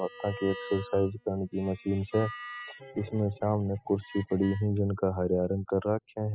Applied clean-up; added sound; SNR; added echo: classical method spectral subtraction.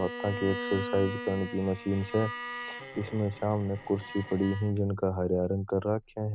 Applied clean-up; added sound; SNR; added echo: none; Bowed string instrument; 10 dB; none.